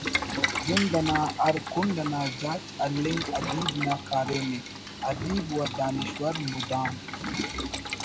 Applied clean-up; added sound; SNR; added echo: none; Boiling; 3 dB; none.